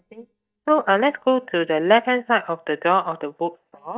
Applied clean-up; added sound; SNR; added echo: neural mask model DeepFilterNet 3.